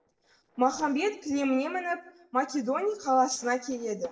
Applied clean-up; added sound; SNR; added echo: neural separator model SepFormer DNS4.